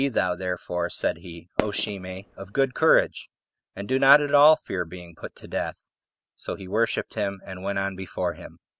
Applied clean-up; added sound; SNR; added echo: none; Fireworks; 9 dB; none.